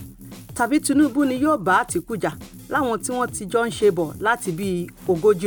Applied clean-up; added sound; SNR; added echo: none; Drum kit; 18 dB; none.